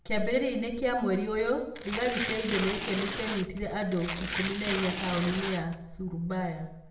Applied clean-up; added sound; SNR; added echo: none; Tearing; 3 dB; reverberation time 0.7 s.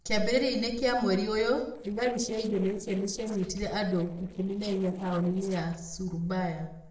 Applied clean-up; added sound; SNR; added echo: neural separator model SepFormer DNS4.